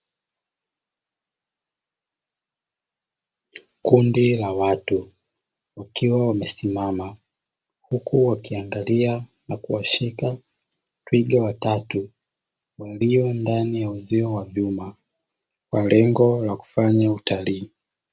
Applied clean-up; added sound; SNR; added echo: none; none; none; none.